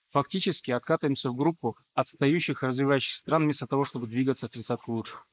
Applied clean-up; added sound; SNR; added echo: neural mask model Resemble Enhance denoiser.